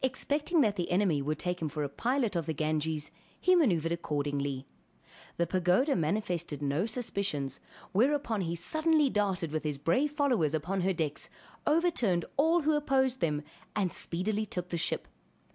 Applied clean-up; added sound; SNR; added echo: none; none; none; none.